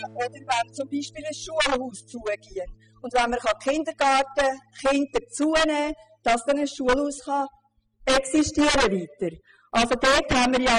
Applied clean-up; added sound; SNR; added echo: classical method spectral subtraction.